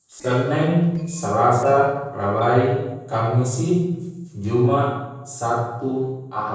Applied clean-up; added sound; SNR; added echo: neural separator model SepFormer DNS4.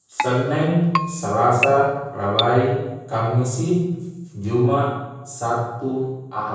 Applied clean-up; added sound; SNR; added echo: none; Keyboard (musical); 7 dB; reverberation time 1.3 s.